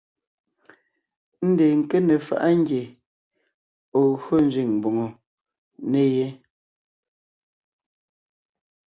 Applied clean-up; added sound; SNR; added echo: none; none; none; none.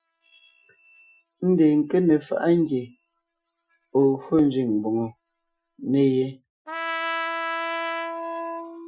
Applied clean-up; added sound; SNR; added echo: classical method Wiener filter.